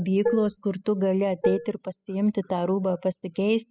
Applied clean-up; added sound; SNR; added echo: classical method spectral subtraction.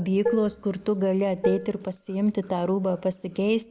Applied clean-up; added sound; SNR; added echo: none; Dishes, pots, and pans; 6 dB; none.